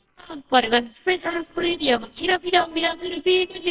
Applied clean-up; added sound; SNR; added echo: neural separator model SepFormer WHAMR!.